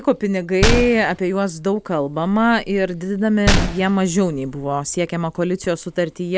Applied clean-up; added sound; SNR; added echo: none; Gunshot, gunfire; 5 dB; none.